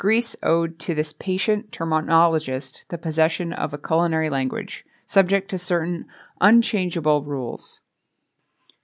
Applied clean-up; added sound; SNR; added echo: none; none; none; none.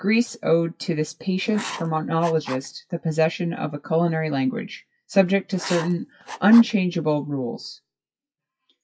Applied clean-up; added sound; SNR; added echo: classical method WPE with log-MMSE.